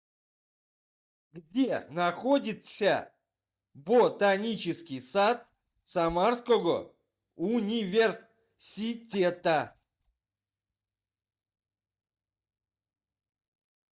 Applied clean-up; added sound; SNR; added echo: neural mask model DeepFilterNet 3.